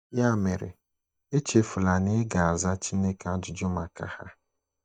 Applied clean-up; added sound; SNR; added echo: neural mask model DeepFilterNet 3.